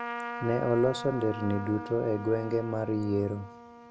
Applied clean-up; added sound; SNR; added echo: none; Trumpet; 10 dB; none.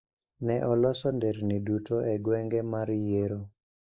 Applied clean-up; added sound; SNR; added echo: neural mask model Resemble Enhance denoiser.